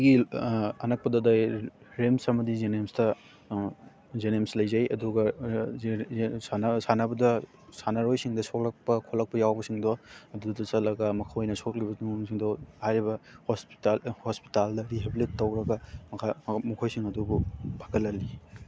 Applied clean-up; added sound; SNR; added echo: none; none; none; none.